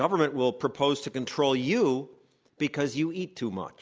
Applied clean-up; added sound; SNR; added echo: none; none; none; none.